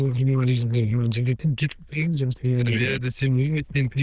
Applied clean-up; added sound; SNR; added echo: neural diffusion model UNIVERSE++.